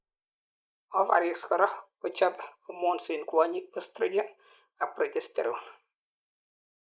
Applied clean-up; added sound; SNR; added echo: neural mask model Resemble Enhance denoiser.